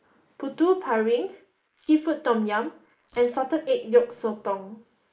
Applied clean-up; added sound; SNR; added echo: neural mask model Resemble Enhance denoiser.